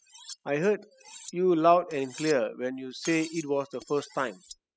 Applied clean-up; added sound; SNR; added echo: classical method spectral subtraction.